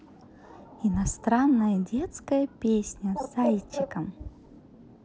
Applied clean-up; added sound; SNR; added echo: none; Bird; 12 dB; none.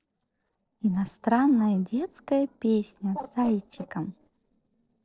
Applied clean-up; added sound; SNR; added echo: neural separator model SepFormer DNS4.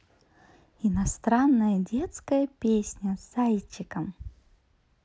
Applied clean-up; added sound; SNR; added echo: none; none; none; none.